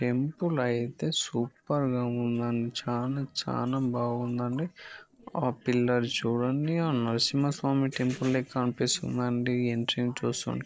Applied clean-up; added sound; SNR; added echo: neural separator model SepFormer DNS4.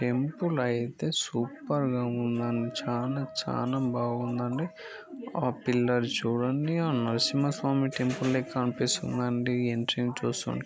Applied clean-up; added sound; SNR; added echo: none; Wind instrument, woodwind instrument; 19 dB; none.